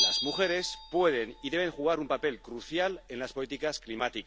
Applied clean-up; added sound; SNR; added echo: none; Bell; 7 dB; none.